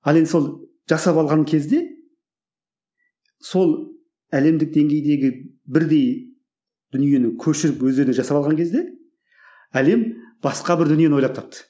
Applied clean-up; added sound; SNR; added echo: none; none; none; none.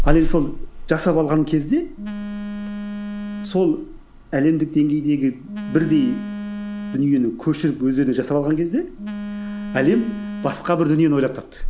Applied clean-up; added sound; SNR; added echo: none; Telephone; 6 dB; none.